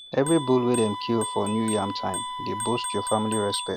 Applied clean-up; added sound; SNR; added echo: none; Wind instrument, woodwind instrument + Bicycle bell; 7 dB; none.